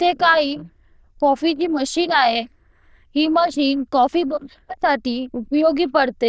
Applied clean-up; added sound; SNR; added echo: neural diffusion model UNIVERSE++.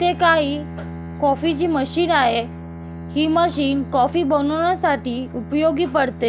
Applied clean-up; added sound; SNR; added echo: none; Bowed string instrument; 13 dB; none.